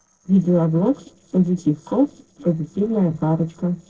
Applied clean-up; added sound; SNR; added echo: neural separator model SepFormer DNS4.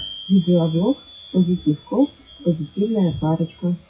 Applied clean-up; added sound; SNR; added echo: classical method WPE with log-MMSE.